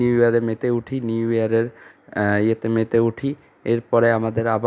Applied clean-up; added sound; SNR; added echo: none; none; none; none.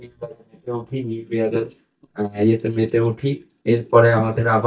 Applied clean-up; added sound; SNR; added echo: neural mask model DeepFilterNet 3.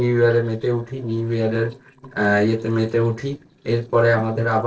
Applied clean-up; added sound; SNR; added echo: neural separator model SepFormer DNS4.